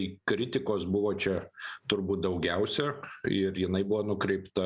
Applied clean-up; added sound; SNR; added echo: none; none; none; none.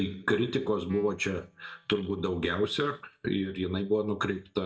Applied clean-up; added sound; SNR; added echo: neural mask model DeepFilterNet 3.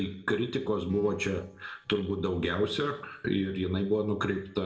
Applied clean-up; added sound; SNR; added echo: neural separator model SepFormer DNS4.